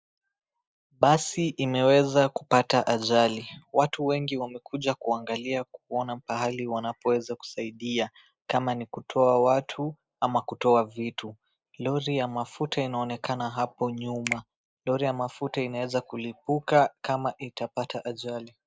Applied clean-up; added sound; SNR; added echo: neural mask model Resemble Enhance denoiser.